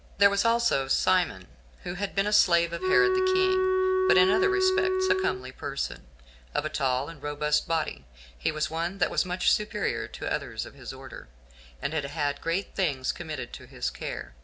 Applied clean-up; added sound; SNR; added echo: none; Wind instrument, woodwind instrument; -4 dB; none.